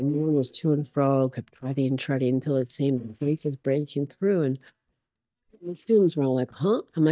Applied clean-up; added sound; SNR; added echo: neural mask model DeepFilterNet 3.